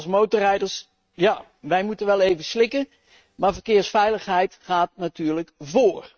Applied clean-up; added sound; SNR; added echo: neural mask model RNNoise.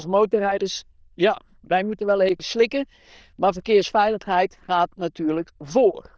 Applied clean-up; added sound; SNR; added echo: neural diffusion model UNIVERSE++.